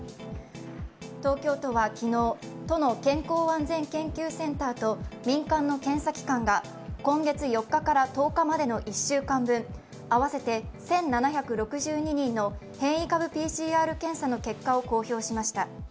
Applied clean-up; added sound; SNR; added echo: none; none; none; none.